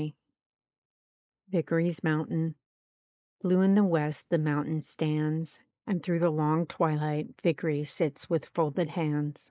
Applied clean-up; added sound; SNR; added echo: neural mask model Resemble Enhance denoiser.